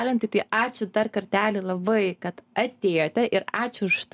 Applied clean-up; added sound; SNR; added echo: none; none; none; none.